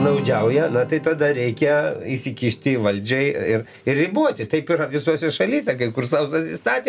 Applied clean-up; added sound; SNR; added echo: none; Acoustic guitar; 15 dB; none.